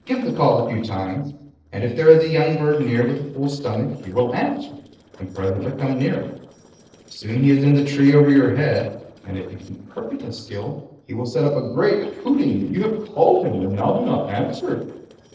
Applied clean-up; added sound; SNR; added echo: neural separator model SepFormer DNS4.